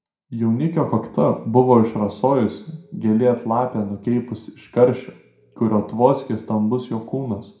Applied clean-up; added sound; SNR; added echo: none; none; none; reverberation time 0.5 s.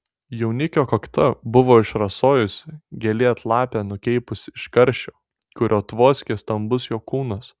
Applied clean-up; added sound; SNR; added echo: none; none; none; none.